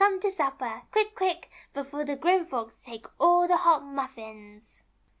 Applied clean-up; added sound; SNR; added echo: none; none; none; none.